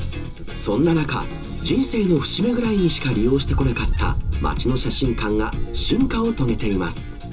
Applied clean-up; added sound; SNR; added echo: none; Wind; 5 dB; reverberation time 0.2 s.